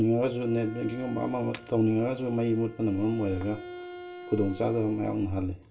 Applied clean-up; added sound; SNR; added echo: none; Bowed string instrument; 18 dB; reverberation time 0.2 s.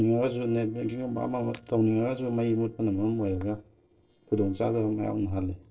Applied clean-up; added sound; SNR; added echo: neural separator model SepFormer DNS4.